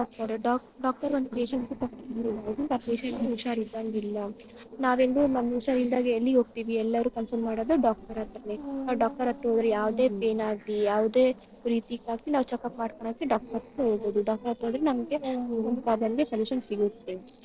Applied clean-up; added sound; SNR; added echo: neural separator model SepFormer DNS4.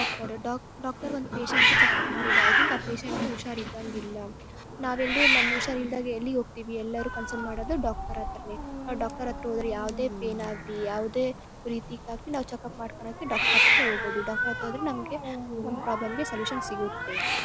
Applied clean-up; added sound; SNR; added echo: none; Hiss; -4 dB; none.